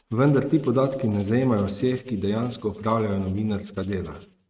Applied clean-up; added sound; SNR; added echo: neural mask model RNNoise.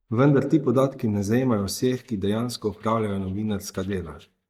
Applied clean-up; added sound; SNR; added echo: neural mask model DeepFilterNet 3.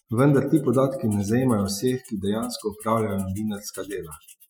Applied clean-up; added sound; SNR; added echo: classical method Wiener filter.